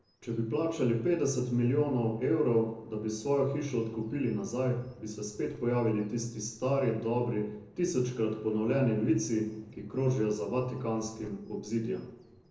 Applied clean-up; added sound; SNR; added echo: neural separator model SepFormer DNS4.